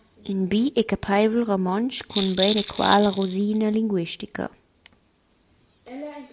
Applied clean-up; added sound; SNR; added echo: none; Rattle; 7 dB; none.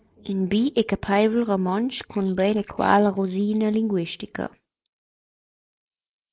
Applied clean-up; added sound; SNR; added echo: neural mask model Resemble Enhance denoiser.